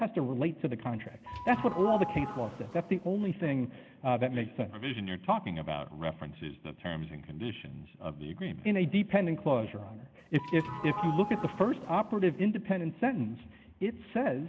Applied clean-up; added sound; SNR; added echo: none; Sliding door / Doorbell; 9 dB; none.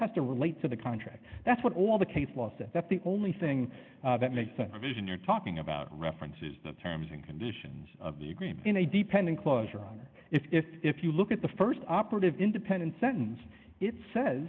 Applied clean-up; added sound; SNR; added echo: none; none; none; none.